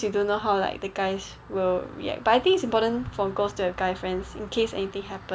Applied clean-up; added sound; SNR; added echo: none; none; none; none.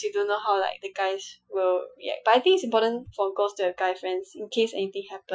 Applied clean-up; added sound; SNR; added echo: classical method Wiener filter.